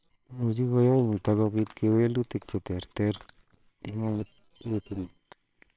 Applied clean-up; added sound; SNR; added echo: neural separator model SepFormer WHAMR!.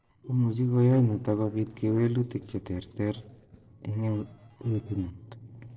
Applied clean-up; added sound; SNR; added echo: neural separator model SepFormer DNS4.